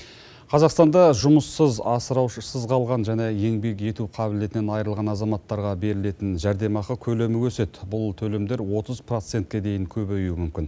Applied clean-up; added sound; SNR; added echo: none; none; none; none.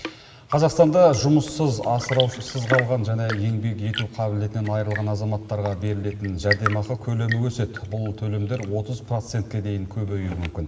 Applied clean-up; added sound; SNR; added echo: none; Tap / Fill (with liquid) / Trickle, dribble / Chirp, tweet / Engine; 12 dB; reverberation time 2.6 s.